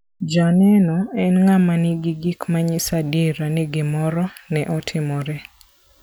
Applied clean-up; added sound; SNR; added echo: none; none; none; none.